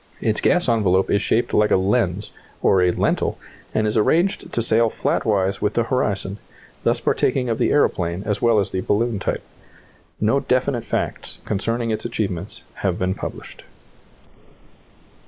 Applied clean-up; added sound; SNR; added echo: neural mask model Resemble Enhance denoiser.